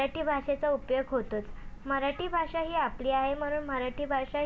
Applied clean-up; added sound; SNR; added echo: none; none; none; none.